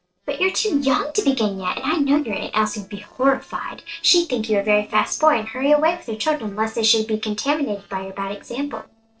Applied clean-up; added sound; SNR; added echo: neural separator model SepFormer DNS4.